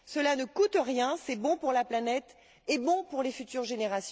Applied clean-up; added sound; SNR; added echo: none; none; none; none.